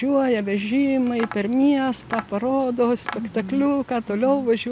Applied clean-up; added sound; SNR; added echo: none; Tap; 16 dB; none.